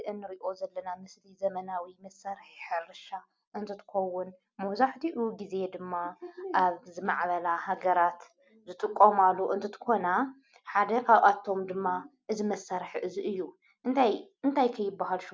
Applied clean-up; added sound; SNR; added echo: none; none; none; none.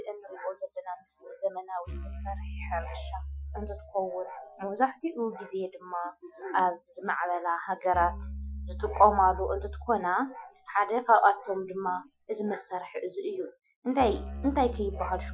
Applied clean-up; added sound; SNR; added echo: classical method Wiener filter.